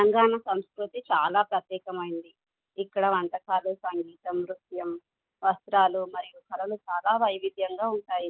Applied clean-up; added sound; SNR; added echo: none; none; none; none.